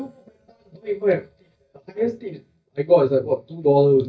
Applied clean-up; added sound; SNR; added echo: neural mask model DeepFilterNet 3.